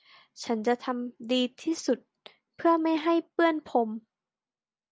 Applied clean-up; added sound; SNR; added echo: none; none; none; none.